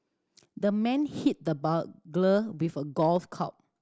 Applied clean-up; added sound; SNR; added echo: none; none; none; none.